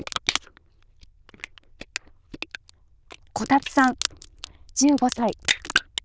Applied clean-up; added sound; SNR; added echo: neural diffusion model UNIVERSE++.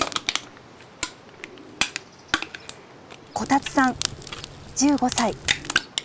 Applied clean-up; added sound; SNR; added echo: none; Crackle + Crushing; 3 dB; none.